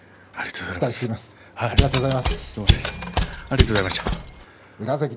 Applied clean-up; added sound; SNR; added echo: none; Mechanisms; -5 dB; none.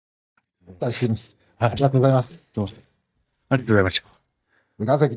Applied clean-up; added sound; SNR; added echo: neural mask model DeepFilterNet 3.